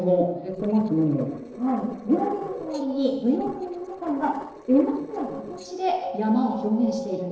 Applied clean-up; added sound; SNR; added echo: neural separator model SepFormer DNS4.